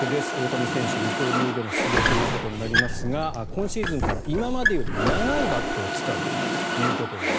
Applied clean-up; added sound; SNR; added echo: none; Squeak + Mechanisms; -3 dB; none.